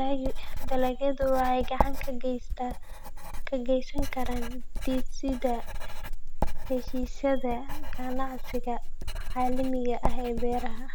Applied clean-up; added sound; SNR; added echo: none; Writing; -5 dB; none.